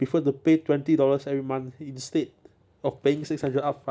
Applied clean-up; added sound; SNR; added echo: none; none; none; none.